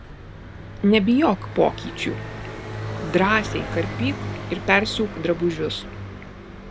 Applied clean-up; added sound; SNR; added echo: none; Car passing by; 9 dB; none.